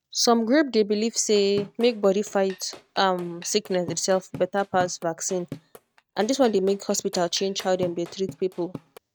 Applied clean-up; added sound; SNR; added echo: neural mask model RNNoise.